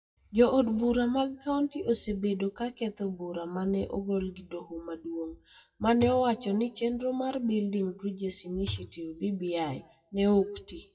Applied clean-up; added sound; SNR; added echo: classical method WPE with log-MMSE.